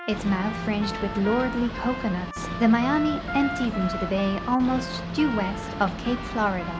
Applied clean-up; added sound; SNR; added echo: none; Trumpet + Boat, Water vehicle; 6 dB; none.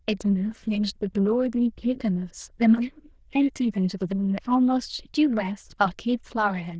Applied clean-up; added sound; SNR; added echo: neural diffusion model UNIVERSE++.